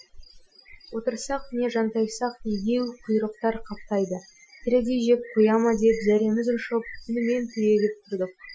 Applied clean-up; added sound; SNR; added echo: classical method Wiener filter.